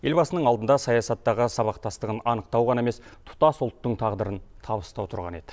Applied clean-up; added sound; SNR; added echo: none; none; none; none.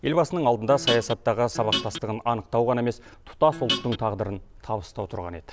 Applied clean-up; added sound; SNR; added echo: none; Guitar; 3 dB; none.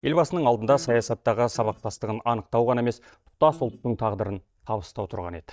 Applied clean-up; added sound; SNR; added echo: neural mask model DeepFilterNet 3.